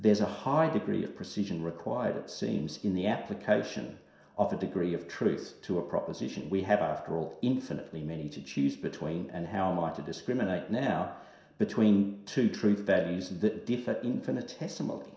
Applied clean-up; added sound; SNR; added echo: none; none; none; reverberation time 0.7 s.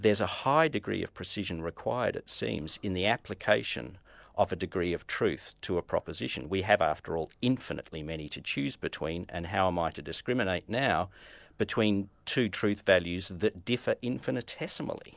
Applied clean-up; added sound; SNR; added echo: none; none; none; none.